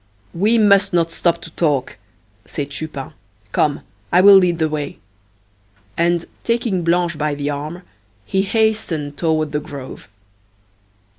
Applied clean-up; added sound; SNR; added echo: none; none; none; none.